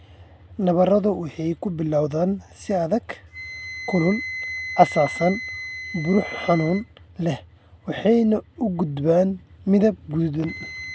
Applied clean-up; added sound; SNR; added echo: none; Wind instrument, woodwind instrument; 14 dB; none.